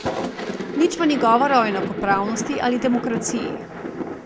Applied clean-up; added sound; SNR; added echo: none; Thunder; 6 dB; none.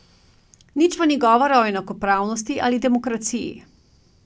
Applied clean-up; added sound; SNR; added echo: none; none; none; none.